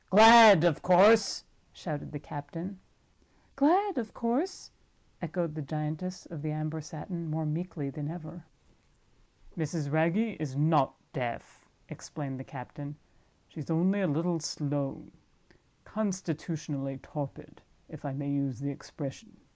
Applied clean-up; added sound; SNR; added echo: neural mask model Resemble Enhance denoiser.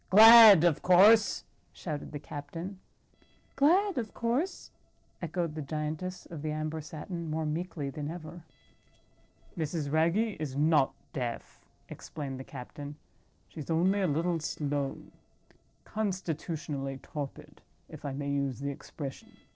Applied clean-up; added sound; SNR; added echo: neural separator model SepFormer DNS4.